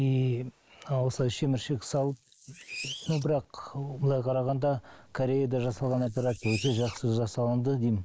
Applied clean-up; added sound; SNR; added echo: neural mask model Resemble Enhance denoiser.